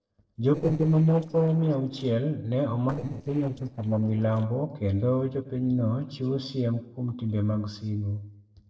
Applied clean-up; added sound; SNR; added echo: neural separator model SepFormer DNS4.